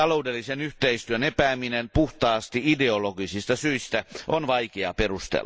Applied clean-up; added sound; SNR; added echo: none; none; none; none.